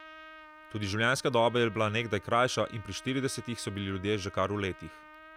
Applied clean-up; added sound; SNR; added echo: none; Trumpet; 19 dB; none.